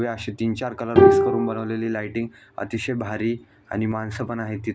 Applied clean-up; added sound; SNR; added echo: none; Bowed string instrument; -5 dB; none.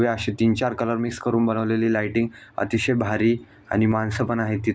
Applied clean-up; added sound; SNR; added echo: none; none; none; none.